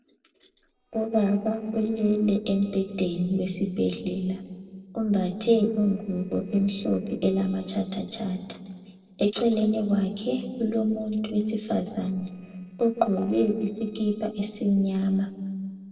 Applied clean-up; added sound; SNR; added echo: neural separator model SepFormer DNS4.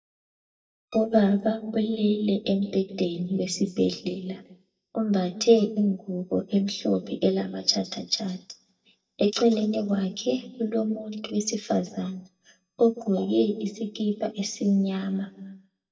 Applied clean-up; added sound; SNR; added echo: neural mask model DeepFilterNet 3.